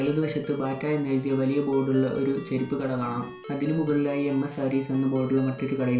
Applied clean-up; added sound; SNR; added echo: none; Ringtone; 16 dB; reverberation time 0.3 s.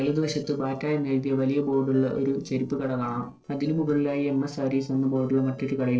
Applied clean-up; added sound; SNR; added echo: neural separator model SepFormer DNS4.